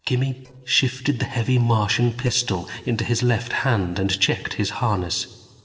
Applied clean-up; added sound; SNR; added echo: neural separator model SepFormer DNS4.